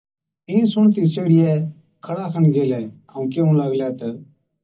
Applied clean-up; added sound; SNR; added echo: none; none; none; reverberation time 0.4 s.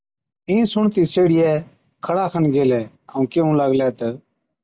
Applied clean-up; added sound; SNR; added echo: none; none; none; none.